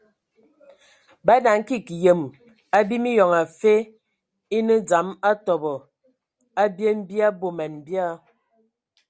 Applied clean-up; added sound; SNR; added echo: none; none; none; none.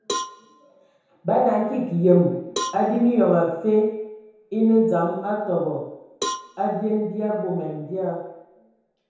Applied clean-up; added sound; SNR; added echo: none; Cowbell; 13 dB; reverberation time 0.9 s.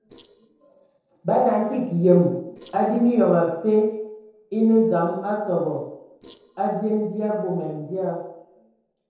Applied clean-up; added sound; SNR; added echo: neural separator model SepFormer DNS4.